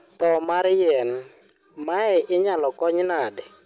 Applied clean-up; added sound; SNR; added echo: none; none; none; none.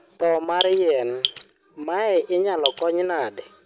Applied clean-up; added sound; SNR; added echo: none; Drip; 5 dB; none.